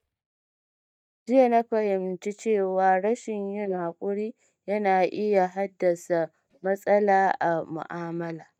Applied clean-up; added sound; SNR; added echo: neural mask model DeepFilterNet 3.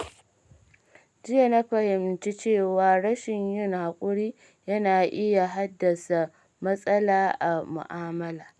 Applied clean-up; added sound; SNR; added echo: none; none; none; none.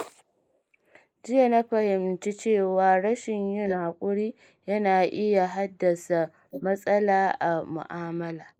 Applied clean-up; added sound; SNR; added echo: neural mask model Resemble Enhance denoiser.